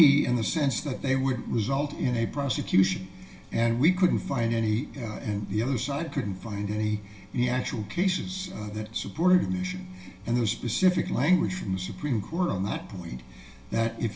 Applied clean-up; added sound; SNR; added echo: none; none; none; reverberation time 0.3 s.